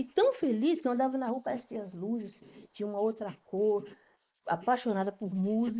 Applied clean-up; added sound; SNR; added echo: neural mask model Resemble Enhance denoiser.